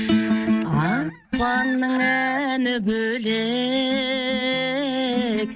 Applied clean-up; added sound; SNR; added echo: neural mask model RNNoise.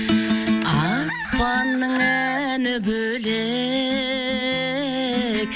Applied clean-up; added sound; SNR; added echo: none; Chicken, rooster; 8 dB; none.